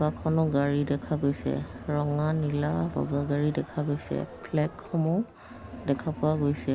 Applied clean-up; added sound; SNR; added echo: none; Crowd; 14 dB; none.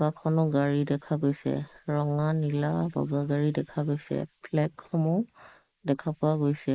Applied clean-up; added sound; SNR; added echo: neural mask model Resemble Enhance denoiser.